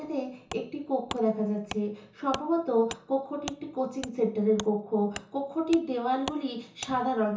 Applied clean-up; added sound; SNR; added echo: none; Wood; 15 dB; reverberation time 0.7 s.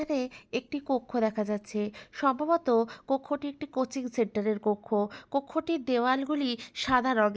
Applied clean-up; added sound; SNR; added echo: none; none; none; none.